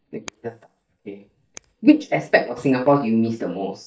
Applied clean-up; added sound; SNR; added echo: neural mask model DeepFilterNet 3.